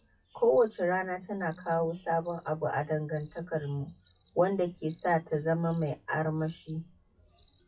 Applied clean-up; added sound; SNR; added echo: classical method WPE with log-MMSE.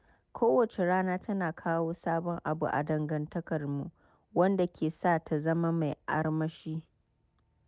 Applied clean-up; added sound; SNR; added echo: none; none; none; none.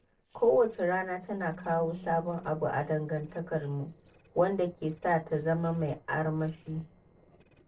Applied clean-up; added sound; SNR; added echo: neural separator model SepFormer DNS4.